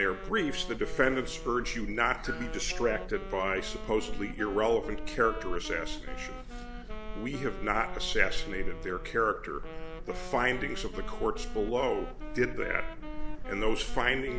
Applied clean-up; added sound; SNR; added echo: none; Wind instrument, woodwind instrument; 14 dB; none.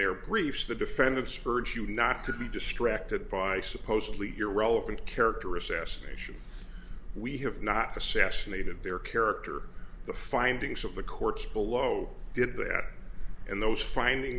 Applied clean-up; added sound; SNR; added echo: none; none; none; none.